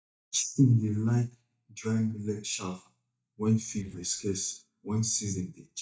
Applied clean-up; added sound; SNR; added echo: neural mask model DeepFilterNet 3.